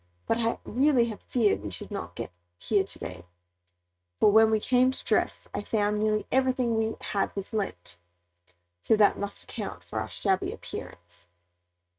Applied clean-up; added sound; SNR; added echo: neural mask model RNNoise.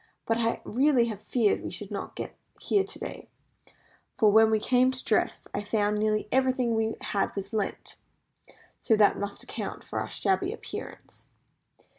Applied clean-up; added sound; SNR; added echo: none; none; none; none.